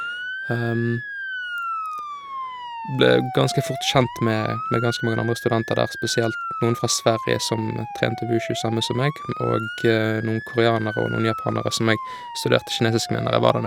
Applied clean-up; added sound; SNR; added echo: none; Motor vehicle (road) / Siren; 9 dB; none.